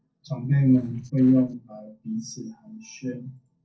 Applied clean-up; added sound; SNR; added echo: neural separator model SepFormer DNS4.